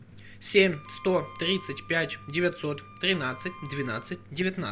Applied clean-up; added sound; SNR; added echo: none; Wind instrument, woodwind instrument + Wind instrument, woodwind instrument; 19 dB; none.